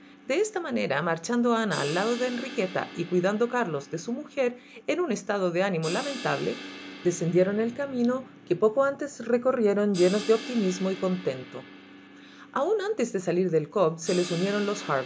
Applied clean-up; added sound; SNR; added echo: none; Crash cymbal; 15 dB; none.